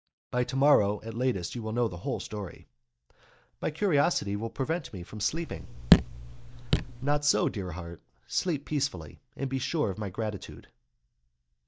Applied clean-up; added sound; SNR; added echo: neural mask model DeepFilterNet 3.